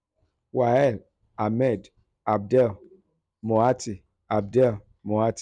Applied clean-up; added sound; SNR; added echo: none; none; none; none.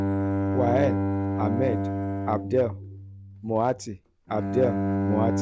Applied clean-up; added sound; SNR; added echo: none; Bowed string instrument; -1 dB; none.